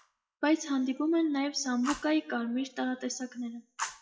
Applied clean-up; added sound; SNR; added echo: classical method WPE with log-MMSE.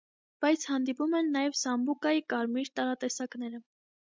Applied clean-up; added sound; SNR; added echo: none; none; none; none.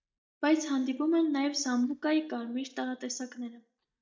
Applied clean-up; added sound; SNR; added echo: neural mask model DeepFilterNet 3.